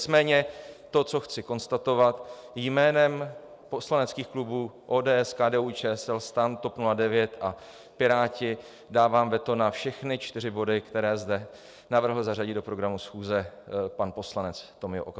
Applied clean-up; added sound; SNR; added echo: none; none; none; none.